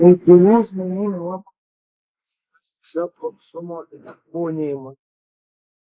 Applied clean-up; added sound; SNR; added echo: neural mask model Resemble Enhance denoiser.